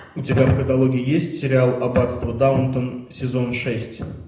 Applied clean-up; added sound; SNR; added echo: none; none; none; reverberation time 0.8 s.